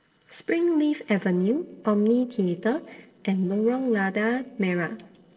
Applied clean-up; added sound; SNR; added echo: neural separator model SepFormer DNS4.